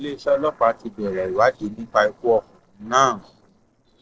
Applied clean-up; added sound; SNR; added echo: neural separator model SepFormer DNS4.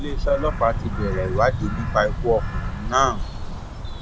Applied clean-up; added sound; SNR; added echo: none; Bird vocalization, bird call, bird song; 2 dB; none.